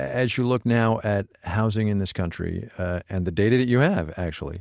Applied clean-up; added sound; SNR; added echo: none; none; none; none.